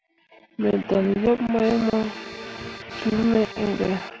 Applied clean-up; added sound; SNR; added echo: none; Accordion; 16 dB; none.